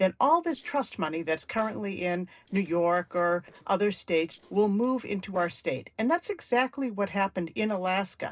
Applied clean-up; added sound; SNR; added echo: neural separator model SepFormer DNS4.